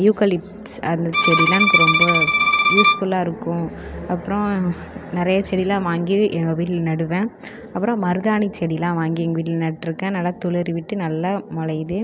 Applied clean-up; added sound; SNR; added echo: none; Bowed string instrument; -3 dB; none.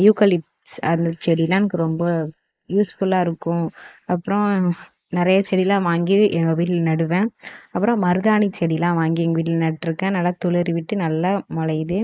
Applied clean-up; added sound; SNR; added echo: neural mask model Resemble Enhance denoiser.